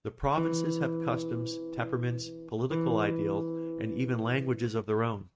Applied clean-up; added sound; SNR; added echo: neural mask model RNNoise.